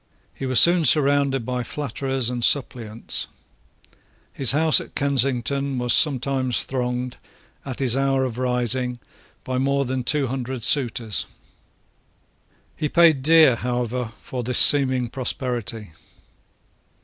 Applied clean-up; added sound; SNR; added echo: none; none; none; none.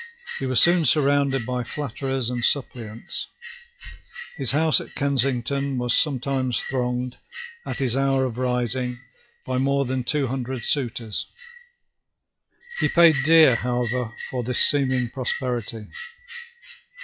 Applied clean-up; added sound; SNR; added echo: classical method log-MMSE.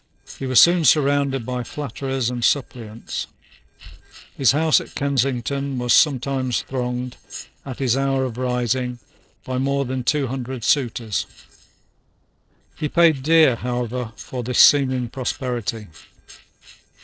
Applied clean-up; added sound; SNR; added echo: neural separator model SepFormer DNS4.